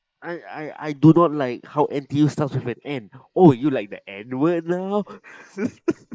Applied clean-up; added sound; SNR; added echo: neural mask model Resemble Enhance denoiser.